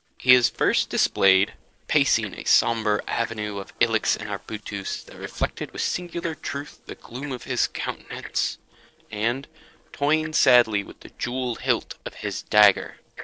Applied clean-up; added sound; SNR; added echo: neural separator model SepFormer DNS4.